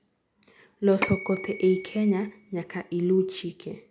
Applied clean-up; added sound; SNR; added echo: none; Bell / Telephone; 7 dB; none.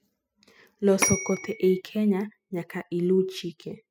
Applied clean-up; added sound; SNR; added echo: classical method spectral subtraction.